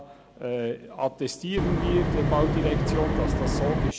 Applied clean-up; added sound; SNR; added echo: none; Wind; -4 dB; none.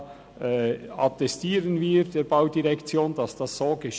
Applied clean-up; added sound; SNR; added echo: none; none; none; none.